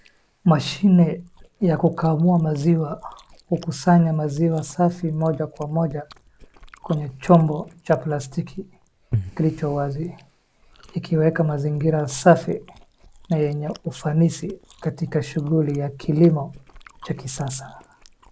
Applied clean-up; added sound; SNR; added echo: none; Chewing, mastication; 19 dB; none.